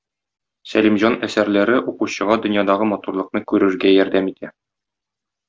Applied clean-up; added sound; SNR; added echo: none; none; none; none.